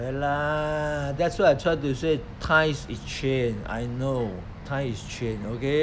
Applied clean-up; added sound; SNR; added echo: none; none; none; none.